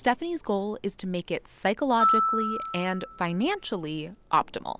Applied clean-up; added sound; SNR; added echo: none; Glockenspiel; 3 dB; none.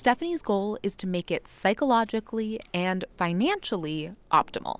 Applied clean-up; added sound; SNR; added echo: none; none; none; none.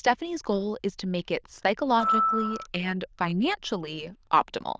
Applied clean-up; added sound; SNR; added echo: neural diffusion model UNIVERSE++.